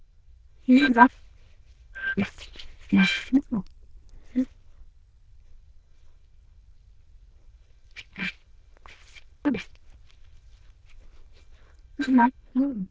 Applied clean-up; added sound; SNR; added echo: neural diffusion model UNIVERSE++.